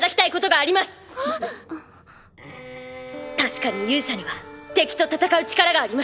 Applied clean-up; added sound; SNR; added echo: none; Bowed string instrument; 16 dB; none.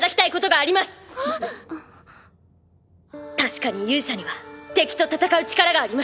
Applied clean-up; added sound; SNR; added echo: none; none; none; none.